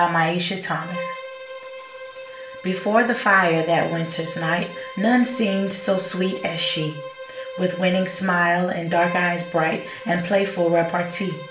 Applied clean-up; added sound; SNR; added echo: none; Bowed string instrument; 13 dB; reverberation time 0.4 s.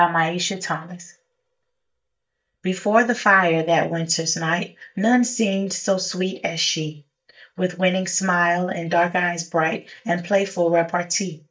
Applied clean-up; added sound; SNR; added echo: neural mask model DeepFilterNet 3.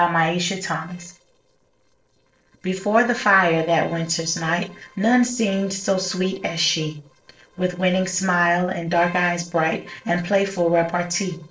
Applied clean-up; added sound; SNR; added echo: neural separator model SepFormer DNS4.